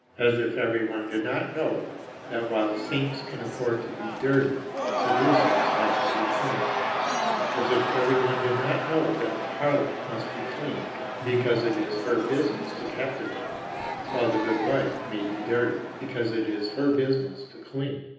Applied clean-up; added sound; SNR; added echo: none; Crowd / Cheering; 3 dB; reverberation time 0.9 s.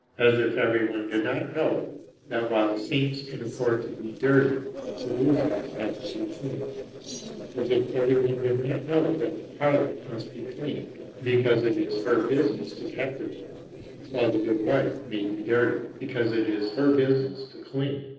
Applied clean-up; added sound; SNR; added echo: neural separator model SepFormer DNS4.